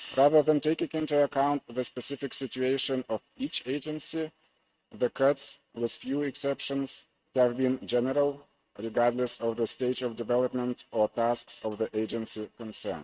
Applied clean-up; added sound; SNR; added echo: neural mask model RNNoise.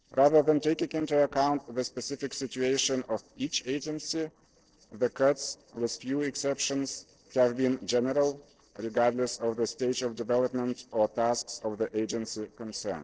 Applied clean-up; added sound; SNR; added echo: neural separator model SepFormer DNS4.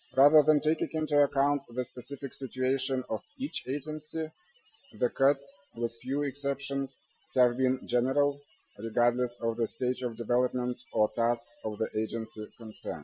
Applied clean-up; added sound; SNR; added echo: classical method Wiener filter.